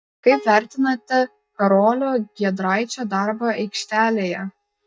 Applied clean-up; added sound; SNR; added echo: neural mask model DeepFilterNet 3.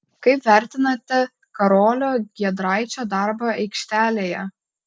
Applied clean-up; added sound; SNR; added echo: none; none; none; none.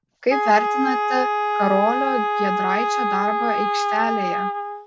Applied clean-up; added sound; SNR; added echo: none; Wind instrument, woodwind instrument; -2 dB; none.